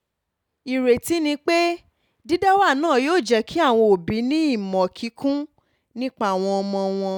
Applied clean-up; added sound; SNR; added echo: none; none; none; none.